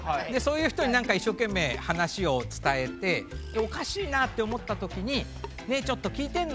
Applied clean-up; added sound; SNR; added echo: none; Drip / Sink (filling or washing) / Water tap, faucet; 17 dB; none.